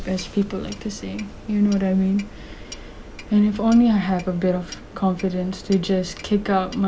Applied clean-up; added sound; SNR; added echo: none; Clock; 18 dB; none.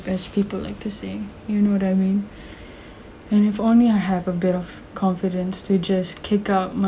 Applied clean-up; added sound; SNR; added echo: none; none; none; none.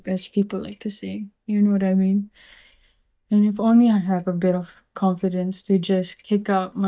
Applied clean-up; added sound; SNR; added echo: neural mask model DeepFilterNet 3.